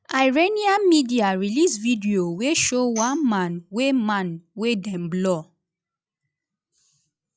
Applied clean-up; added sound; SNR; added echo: classical method log-MMSE.